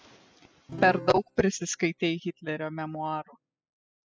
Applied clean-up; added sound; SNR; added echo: classical method spectral subtraction.